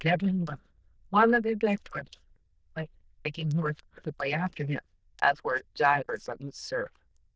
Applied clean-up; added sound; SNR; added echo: neural diffusion model UNIVERSE++.